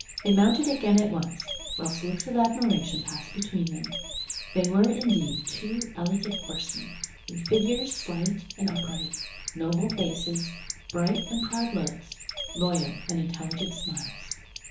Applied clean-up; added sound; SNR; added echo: none; Bird; 8 dB; reverberation time 0.8 s.